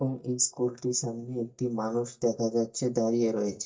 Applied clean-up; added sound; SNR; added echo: neural mask model DeepFilterNet 3.